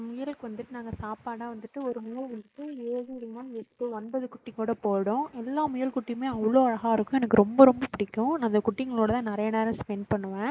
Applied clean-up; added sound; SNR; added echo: neural mask model Resemble Enhance denoiser.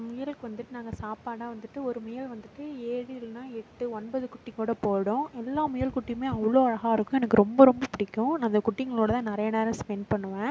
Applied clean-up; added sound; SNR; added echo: none; none; none; none.